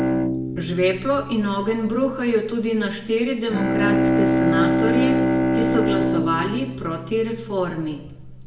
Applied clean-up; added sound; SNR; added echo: none; Bowed string instrument; -1 dB; reverberation time 0.6 s.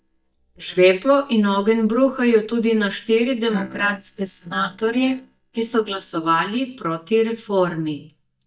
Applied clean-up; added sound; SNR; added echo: neural mask model DeepFilterNet 3.